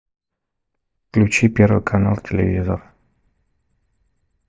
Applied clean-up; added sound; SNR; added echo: neural mask model DeepFilterNet 3.